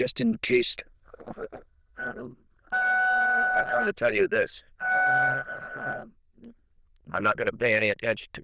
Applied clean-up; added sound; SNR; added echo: neural diffusion model UNIVERSE++.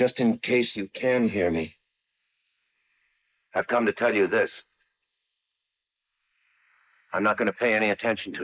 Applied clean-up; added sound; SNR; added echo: neural mask model Resemble Enhance denoiser.